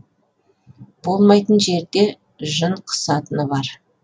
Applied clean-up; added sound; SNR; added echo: none; none; none; none.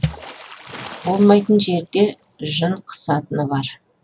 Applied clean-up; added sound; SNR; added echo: none; Water / Splash, splatter; 14 dB; none.